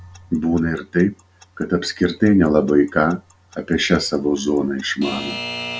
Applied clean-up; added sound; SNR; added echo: none; Alarm / Clock; 16 dB; none.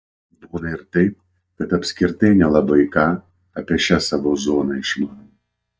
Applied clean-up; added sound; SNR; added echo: neural mask model DeepFilterNet 3.